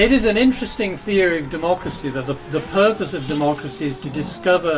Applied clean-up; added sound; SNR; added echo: none; Race car, auto racing; 14 dB; reverberation time 0.2 s.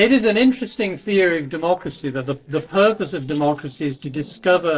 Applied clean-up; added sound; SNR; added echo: neural separator model SepFormer DNS4.